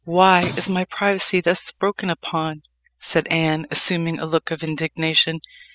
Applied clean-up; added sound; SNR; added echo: classical method spectral subtraction.